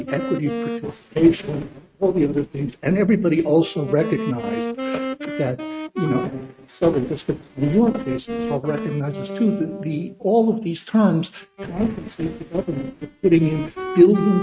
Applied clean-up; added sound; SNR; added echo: neural mask model RNNoise.